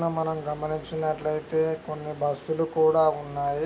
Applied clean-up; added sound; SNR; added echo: none; none; none; none.